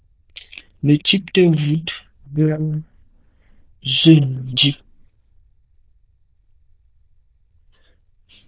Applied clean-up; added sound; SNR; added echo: neural diffusion model UNIVERSE++.